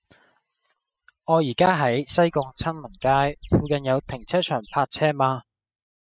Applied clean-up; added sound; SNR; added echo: classical method spectral subtraction.